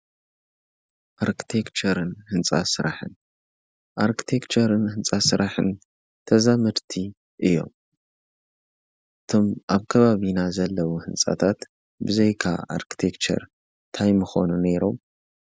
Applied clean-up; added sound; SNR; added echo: none; none; none; none.